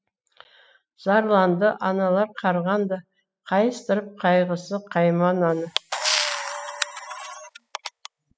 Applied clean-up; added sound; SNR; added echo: classical method spectral subtraction.